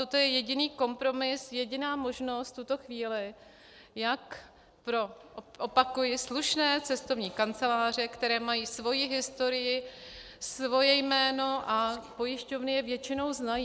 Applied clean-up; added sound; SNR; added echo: none; none; none; none.